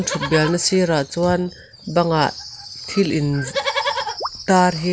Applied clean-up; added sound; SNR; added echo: none; Livestock, farm animals, working animals; 10 dB; none.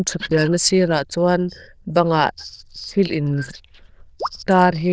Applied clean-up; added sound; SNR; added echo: neural diffusion model UNIVERSE++.